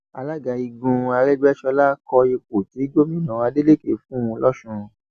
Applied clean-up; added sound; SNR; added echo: none; none; none; none.